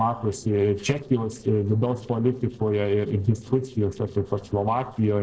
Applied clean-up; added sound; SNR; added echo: neural separator model SepFormer DNS4.